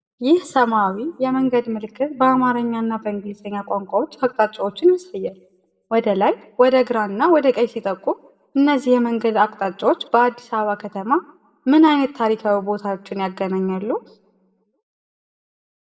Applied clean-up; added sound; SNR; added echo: none; none; none; reverberation time 0.4 s.